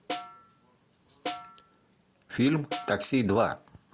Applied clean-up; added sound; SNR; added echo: none; Snare drum; 10 dB; none.